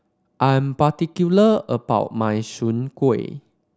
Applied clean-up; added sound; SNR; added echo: none; none; none; none.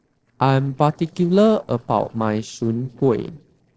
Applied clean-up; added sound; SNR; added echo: neural separator model SepFormer DNS4.